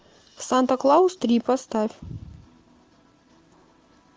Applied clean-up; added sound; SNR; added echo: none; none; none; none.